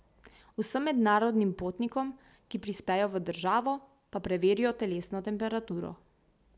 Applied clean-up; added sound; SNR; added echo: none; none; none; none.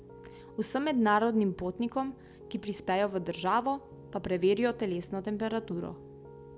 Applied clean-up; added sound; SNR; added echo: none; Piano; 18 dB; none.